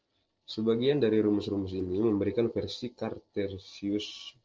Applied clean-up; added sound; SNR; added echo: neural separator model SepFormer DNS4.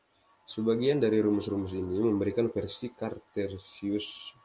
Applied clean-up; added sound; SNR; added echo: none; none; none; none.